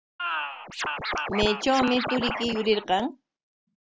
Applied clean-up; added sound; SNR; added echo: none; Scratching (performance technique); 4 dB; none.